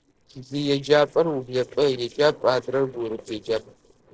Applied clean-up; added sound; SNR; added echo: neural separator model SepFormer DNS4.